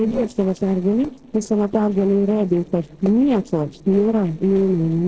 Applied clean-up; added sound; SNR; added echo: neural separator model SepFormer DNS4.